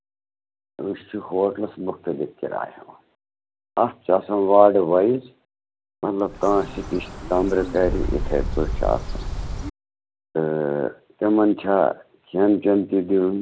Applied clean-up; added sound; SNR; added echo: none; Bird; 5 dB; none.